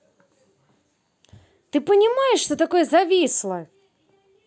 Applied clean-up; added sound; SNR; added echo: none; none; none; none.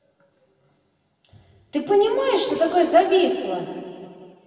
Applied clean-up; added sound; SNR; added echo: none; none; none; reverberation time 2.5 s.